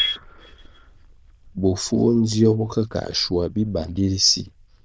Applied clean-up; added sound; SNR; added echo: neural diffusion model UNIVERSE++.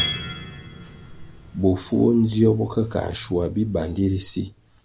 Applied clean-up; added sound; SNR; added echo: none; Piano; 13 dB; none.